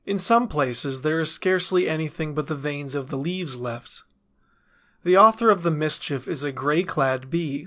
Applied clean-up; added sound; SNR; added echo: none; none; none; none.